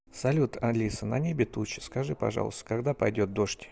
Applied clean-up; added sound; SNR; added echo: none; none; none; none.